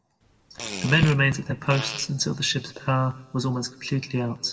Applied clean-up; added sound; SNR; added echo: none; Fart; 11 dB; reverberation time 1.7 s.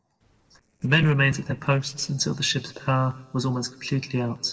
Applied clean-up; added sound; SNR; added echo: neural separator model SepFormer DNS4.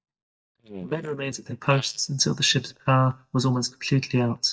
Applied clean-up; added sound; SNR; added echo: neural mask model DeepFilterNet 3.